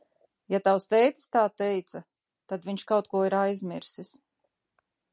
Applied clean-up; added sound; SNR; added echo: none; none; none; none.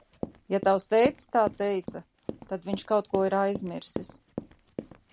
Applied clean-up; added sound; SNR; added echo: none; Run; 11 dB; none.